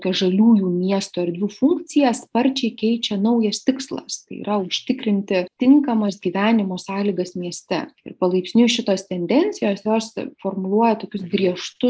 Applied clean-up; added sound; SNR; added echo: neural mask model Resemble Enhance denoiser.